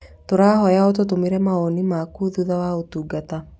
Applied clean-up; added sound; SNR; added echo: none; none; none; none.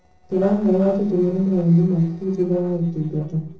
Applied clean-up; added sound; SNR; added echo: neural separator model SepFormer DNS4.